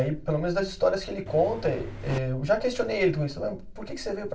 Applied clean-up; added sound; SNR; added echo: none; Engine; 12 dB; reverberation time 0.2 s.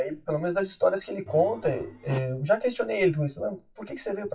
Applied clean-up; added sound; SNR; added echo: classical method WPE with log-MMSE.